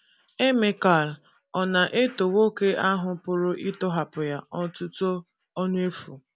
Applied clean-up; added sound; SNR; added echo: none; none; none; none.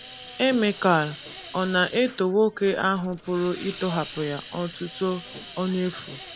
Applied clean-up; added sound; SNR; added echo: none; Hiss; 16 dB; none.